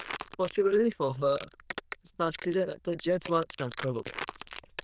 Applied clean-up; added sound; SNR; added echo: neural diffusion model UNIVERSE++.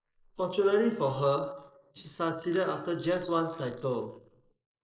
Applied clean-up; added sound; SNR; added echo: neural mask model Resemble Enhance denoiser.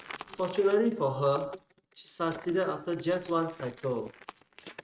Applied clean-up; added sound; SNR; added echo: neural mask model RNNoise.